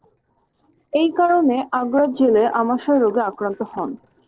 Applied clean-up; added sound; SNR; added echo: neural separator model SepFormer DNS4.